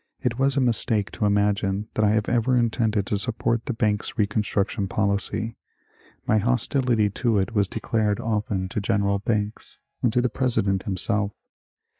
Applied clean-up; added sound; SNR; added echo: neural mask model DeepFilterNet 3.